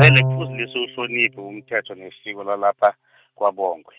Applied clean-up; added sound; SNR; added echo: neural mask model RNNoise.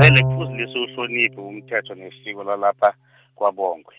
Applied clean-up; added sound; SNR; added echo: none; Bowed string instrument; 2 dB; none.